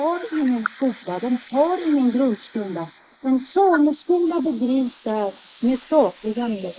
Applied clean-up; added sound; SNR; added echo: neural mask model Resemble Enhance denoiser.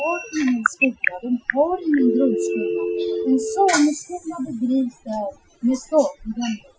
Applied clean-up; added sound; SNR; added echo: classical method Wiener filter.